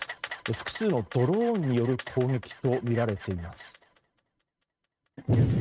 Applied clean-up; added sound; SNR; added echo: neural mask model RNNoise.